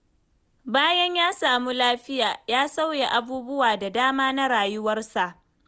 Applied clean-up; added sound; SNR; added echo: none; none; none; none.